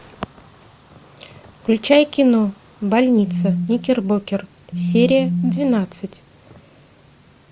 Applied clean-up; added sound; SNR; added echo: none; Telephone; 5 dB; none.